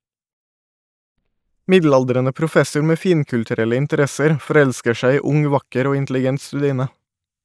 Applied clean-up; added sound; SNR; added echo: neural mask model DeepFilterNet 3.